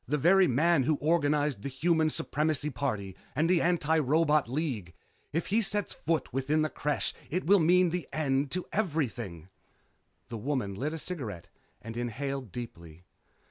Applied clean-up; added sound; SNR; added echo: none; none; none; none.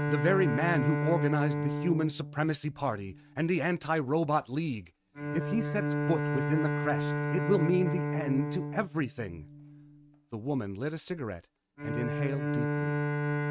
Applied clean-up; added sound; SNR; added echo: neural mask model RNNoise.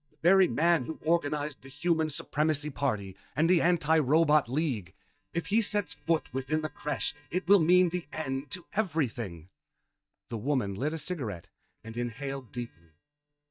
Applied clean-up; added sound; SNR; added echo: neural mask model DeepFilterNet 3.